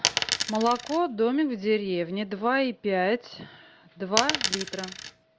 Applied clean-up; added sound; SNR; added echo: none; Coin (dropping); 2 dB; none.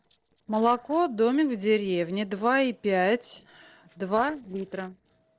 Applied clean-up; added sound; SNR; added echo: neural separator model SepFormer DNS4.